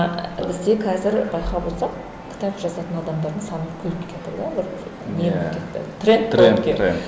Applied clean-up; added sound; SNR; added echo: none; Traffic noise, roadway noise; 16 dB; none.